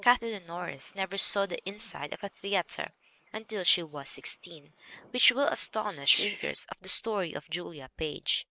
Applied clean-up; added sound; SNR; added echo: neural mask model Resemble Enhance denoiser.